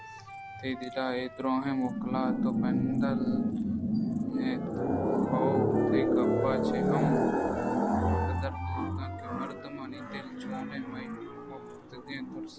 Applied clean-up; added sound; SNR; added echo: none; Insect + Wind instrument, woodwind instrument; 17 dB; none.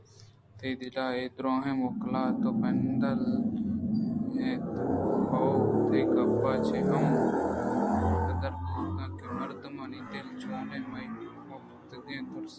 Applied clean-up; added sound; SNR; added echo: none; none; none; none.